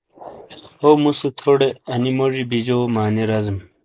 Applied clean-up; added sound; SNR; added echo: neural mask model Resemble Enhance denoiser.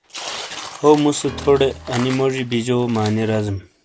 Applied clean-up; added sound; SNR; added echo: none; Tearing + Piano; 14 dB; none.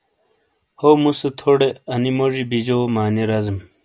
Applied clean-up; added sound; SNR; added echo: none; none; none; none.